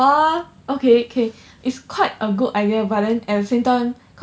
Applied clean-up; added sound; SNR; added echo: none; none; none; none.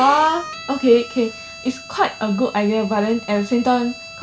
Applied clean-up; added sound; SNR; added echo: none; Bowed string instrument; 15 dB; none.